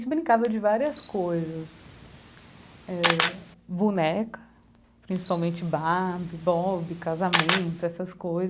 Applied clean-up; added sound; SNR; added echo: none; Camera; 3 dB; none.